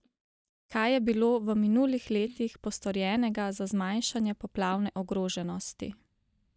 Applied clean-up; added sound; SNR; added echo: neural mask model DeepFilterNet 3.